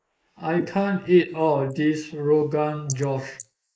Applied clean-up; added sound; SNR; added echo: neural mask model Resemble Enhance denoiser.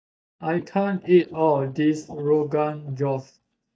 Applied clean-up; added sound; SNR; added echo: neural mask model DeepFilterNet 3.